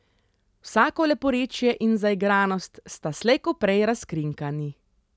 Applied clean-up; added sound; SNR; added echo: none; none; none; none.